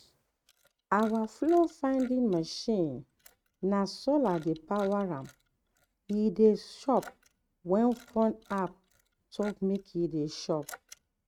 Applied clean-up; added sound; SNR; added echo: neural mask model RNNoise.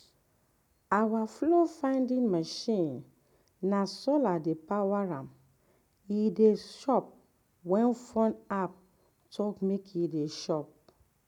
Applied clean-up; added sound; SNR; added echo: none; none; none; none.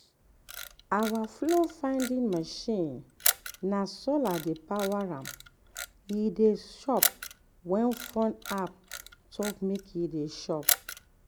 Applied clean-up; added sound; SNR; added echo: none; Camera; 6 dB; none.